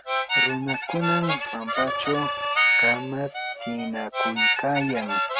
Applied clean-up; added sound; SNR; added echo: none; Harmonica; -4 dB; none.